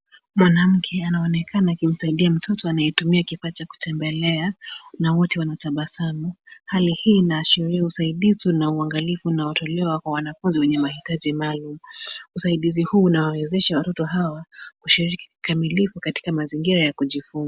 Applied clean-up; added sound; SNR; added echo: none; none; none; none.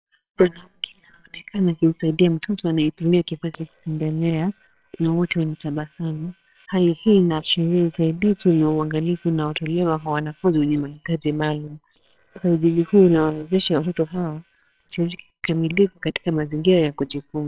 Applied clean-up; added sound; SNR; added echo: neural separator model SepFormer WHAMR!.